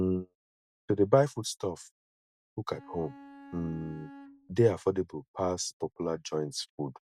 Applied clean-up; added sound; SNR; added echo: none; Bowed string instrument; 18 dB; none.